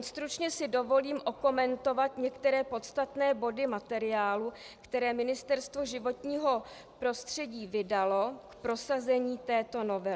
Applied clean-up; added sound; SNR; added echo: none; none; none; none.